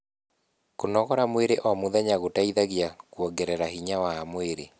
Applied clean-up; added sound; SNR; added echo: none; none; none; none.